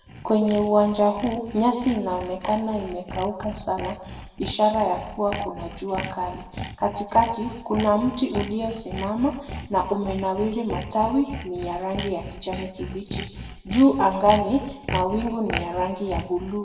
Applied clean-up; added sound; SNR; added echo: none; Sawing; 11 dB; reverberation time 1.0 s.